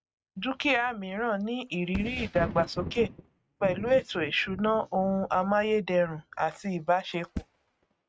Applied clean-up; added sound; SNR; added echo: neural mask model RNNoise.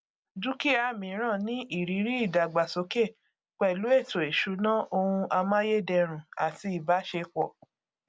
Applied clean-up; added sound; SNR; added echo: none; none; none; none.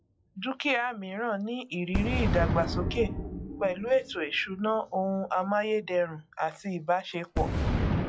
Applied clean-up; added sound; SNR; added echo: classical method log-MMSE.